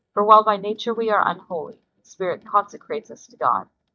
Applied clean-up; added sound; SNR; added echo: neural mask model DeepFilterNet 3.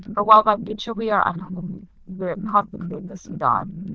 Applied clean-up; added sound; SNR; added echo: neural diffusion model UNIVERSE++.